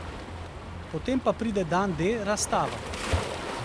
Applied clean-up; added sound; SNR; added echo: none; Waves, surf; 5 dB; none.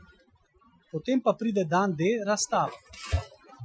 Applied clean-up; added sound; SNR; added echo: classical method Wiener filter.